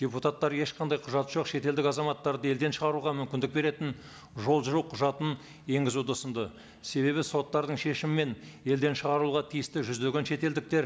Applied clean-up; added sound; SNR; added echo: none; none; none; none.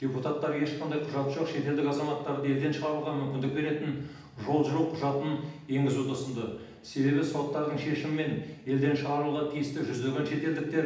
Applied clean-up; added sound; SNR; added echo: none; none; none; reverberation time 0.8 s.